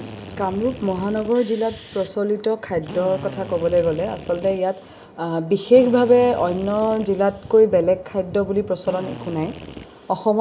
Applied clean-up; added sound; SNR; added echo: none; Drill; 18 dB; reverberation time 0.4 s.